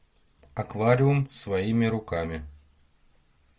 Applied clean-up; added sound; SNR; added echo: none; none; none; none.